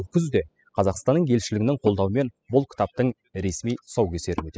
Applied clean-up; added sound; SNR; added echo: classical method spectral subtraction.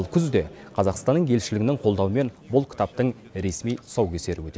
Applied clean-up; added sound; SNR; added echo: none; none; none; none.